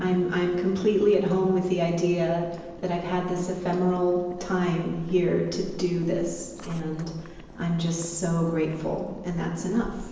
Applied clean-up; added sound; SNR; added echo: none; Boiling; 17 dB; reverberation time 1.0 s.